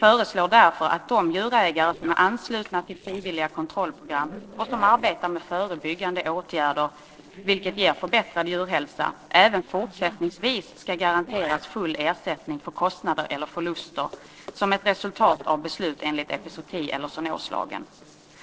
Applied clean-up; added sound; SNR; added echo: neural separator model SepFormer DNS4.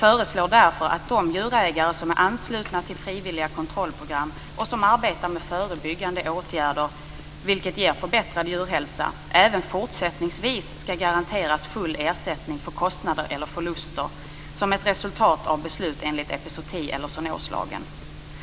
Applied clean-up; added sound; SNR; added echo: none; none; none; none.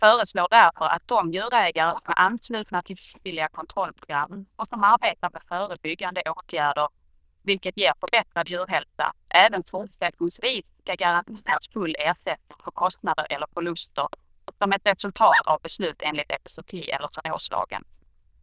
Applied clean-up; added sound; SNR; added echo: neural diffusion model UNIVERSE++.